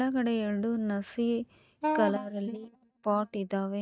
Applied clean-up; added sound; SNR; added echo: neural mask model DeepFilterNet 3.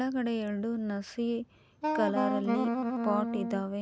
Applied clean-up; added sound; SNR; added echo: none; Wind instrument, woodwind instrument; -1 dB; none.